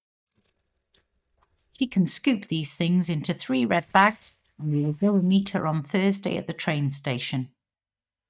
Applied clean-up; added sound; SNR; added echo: neural mask model DeepFilterNet 3.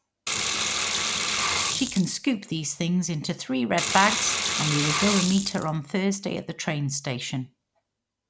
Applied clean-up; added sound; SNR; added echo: none; Sink (filling or washing) / Water; 0 dB; none.